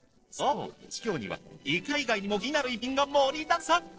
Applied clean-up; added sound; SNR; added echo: neural separator model SepFormer DNS4.